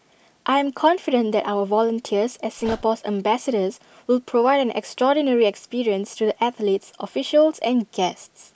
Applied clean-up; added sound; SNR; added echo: none; Dog; 18 dB; none.